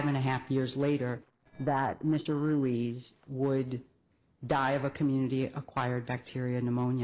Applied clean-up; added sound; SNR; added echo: neural separator model SepFormer DNS4.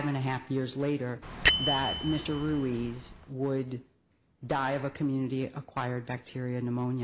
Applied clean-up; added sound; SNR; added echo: none; Bell; 0 dB; none.